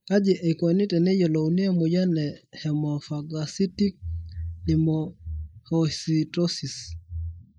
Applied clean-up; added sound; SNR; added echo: neural mask model Resemble Enhance denoiser.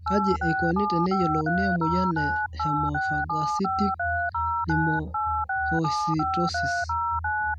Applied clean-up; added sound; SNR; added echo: none; Telephone; -2 dB; none.